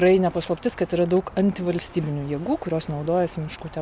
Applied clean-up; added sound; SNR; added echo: none; none; none; none.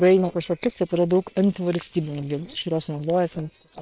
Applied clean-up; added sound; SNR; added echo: neural separator model SepFormer WHAM!.